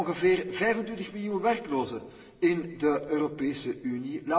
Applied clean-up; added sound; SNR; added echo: none; none; none; reverberation time 2.0 s.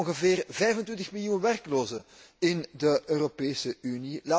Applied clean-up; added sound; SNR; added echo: none; none; none; none.